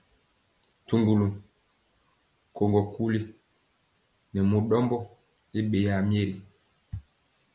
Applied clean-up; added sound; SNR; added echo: none; none; none; none.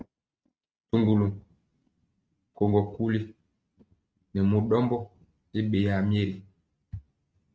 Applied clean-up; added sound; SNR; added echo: neural mask model RNNoise.